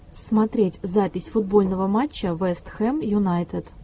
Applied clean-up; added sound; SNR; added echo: none; none; none; none.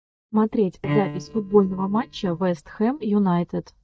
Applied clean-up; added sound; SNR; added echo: neural mask model DeepFilterNet 3.